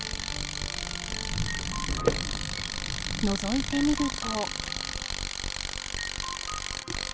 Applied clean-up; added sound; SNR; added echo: none; Tools; 1 dB; none.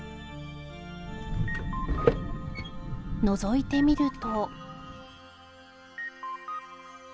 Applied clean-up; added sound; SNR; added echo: none; none; none; none.